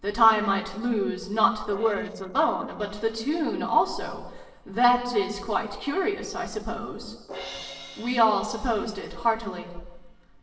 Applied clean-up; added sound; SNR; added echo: neural separator model SepFormer DNS4.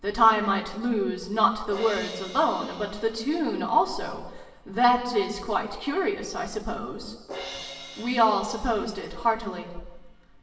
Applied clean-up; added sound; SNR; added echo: none; Crash cymbal; 18 dB; reverberation time 1.1 s.